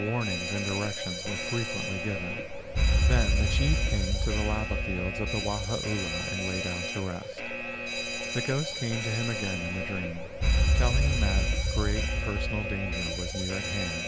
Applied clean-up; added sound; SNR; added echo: none; Alarm; -5 dB; none.